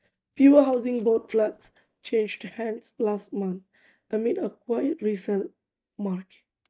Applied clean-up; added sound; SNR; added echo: neural mask model DeepFilterNet 3.